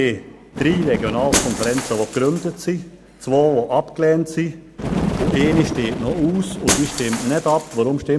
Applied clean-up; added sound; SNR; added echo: none; Shatter + Bird; 5 dB; none.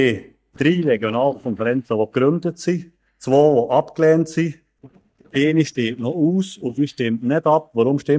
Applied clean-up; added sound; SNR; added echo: neural mask model DeepFilterNet 3.